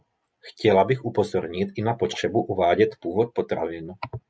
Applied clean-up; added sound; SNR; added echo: none; none; none; none.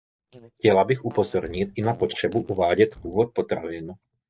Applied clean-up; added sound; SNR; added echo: neural mask model DeepFilterNet 3.